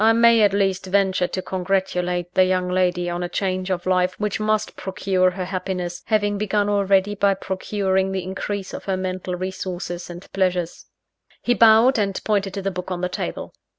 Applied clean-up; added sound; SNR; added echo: none; none; none; none.